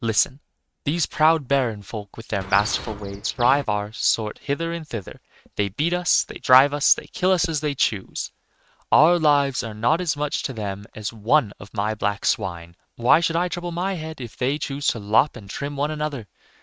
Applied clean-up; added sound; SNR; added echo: neural mask model RNNoise.